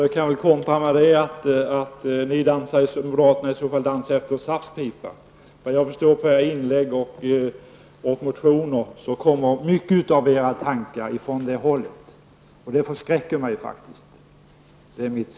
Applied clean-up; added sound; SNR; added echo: none; none; none; none.